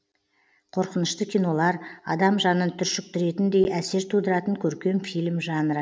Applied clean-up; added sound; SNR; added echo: none; none; none; none.